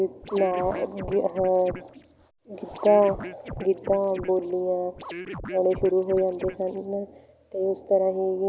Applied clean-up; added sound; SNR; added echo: none; Scratching (performance technique); 13 dB; none.